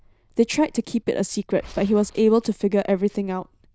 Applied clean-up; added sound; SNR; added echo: neural diffusion model UNIVERSE++.